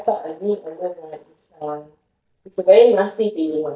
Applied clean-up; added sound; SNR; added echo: neural mask model DeepFilterNet 3.